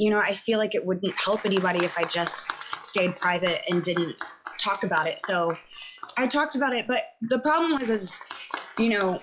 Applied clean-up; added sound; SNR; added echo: classical method log-MMSE.